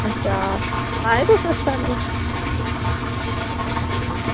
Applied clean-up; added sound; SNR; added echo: none; Engine; -2 dB; none.